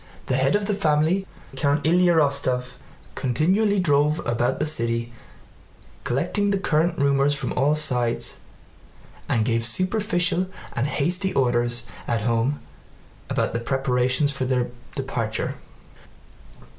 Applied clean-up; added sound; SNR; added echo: none; none; none; none.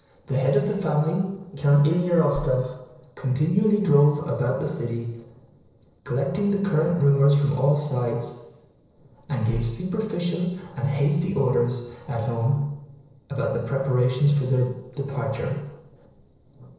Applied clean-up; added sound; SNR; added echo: neural separator model SepFormer DNS4.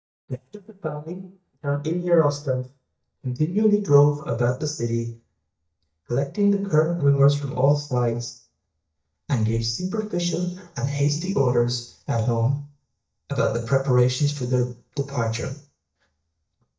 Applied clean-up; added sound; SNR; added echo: neural mask model DeepFilterNet 3.